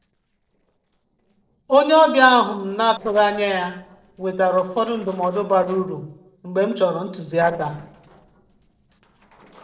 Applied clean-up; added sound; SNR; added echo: neural separator model SepFormer DNS4.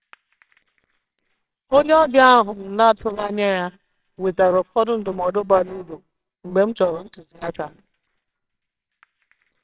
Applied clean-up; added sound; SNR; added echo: neural separator model SepFormer WHAMR!.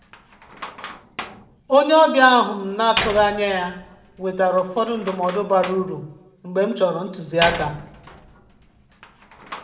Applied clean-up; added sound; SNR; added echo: none; Slam; 13 dB; reverberation time 0.6 s.